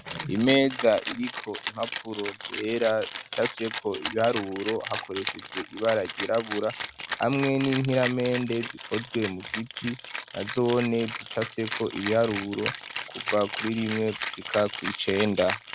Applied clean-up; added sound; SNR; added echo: none; Rattle (instrument); 8 dB; none.